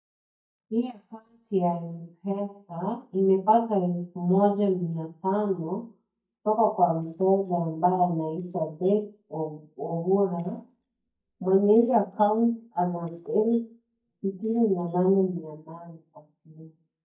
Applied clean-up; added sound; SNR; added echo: neural mask model DeepFilterNet 3.